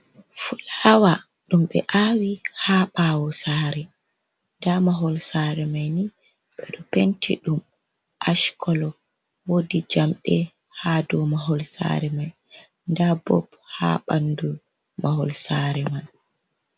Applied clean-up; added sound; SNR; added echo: none; none; none; none.